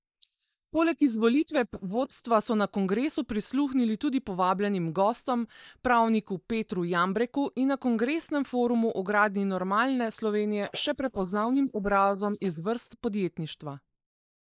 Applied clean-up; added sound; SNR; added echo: neural mask model Resemble Enhance denoiser.